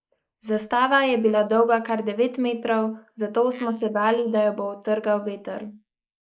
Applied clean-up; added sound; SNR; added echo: neural mask model Resemble Enhance denoiser.